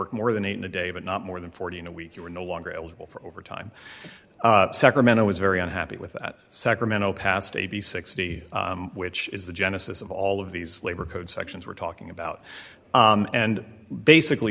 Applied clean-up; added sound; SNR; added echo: none; none; none; none.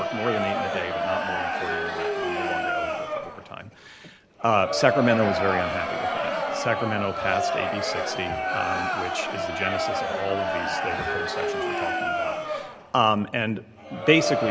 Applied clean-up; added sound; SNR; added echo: none; Crowd; 0 dB; none.